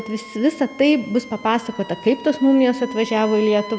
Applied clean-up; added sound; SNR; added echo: none; Wind instrument, woodwind instrument; 18 dB; none.